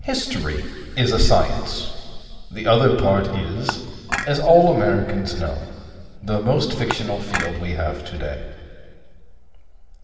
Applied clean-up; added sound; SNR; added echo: none; Dishes, pots, and pans / Chink, clink; 8 dB; reverberation time 2.3 s.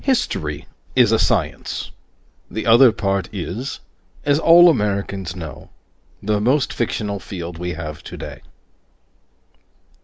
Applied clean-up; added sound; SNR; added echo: none; none; none; none.